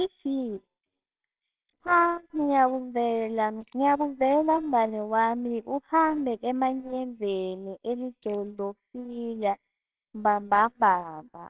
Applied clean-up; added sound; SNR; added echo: neural separator model SepFormer WHAMR!.